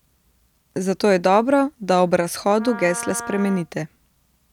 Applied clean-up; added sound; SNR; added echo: none; Wind instrument, woodwind instrument; 15 dB; none.